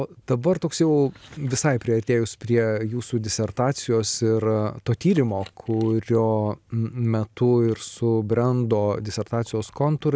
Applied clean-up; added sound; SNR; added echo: none; none; none; none.